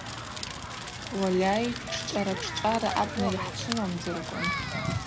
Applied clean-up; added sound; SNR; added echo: none; Crackle; 4 dB; none.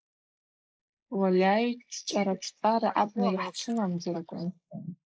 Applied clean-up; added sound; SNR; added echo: neural mask model Resemble Enhance denoiser.